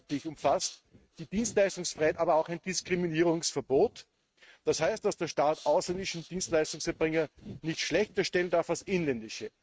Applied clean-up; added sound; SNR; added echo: neural mask model RNNoise.